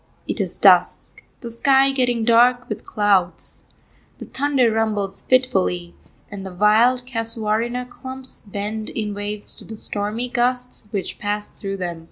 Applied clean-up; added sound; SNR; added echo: none; none; none; none.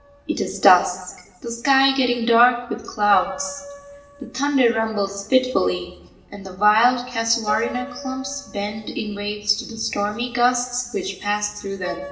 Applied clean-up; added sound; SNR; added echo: none; Piano; 19 dB; reverberation time 0.9 s.